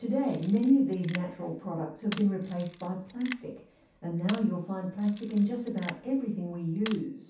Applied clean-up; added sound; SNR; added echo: none; Camera; 12 dB; reverberation time 0.7 s.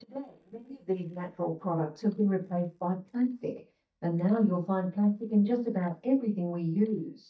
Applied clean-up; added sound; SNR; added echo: neural mask model DeepFilterNet 3.